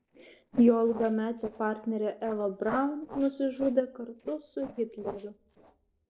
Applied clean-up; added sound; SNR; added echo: neural separator model SepFormer DNS4.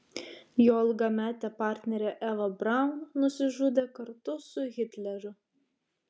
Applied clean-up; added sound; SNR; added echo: none; none; none; none.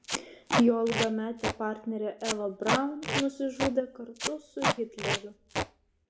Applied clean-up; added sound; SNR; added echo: none; Packing tape, duct tape; 2 dB; reverberation time 0.5 s.